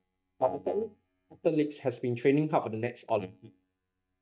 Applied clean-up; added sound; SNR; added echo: neural mask model DeepFilterNet 3.